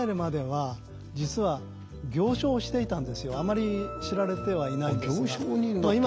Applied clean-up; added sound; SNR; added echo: none; Wind instrument, woodwind instrument; 15 dB; none.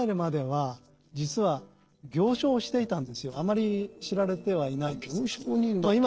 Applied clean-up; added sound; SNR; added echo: neural separator model SepFormer DNS4.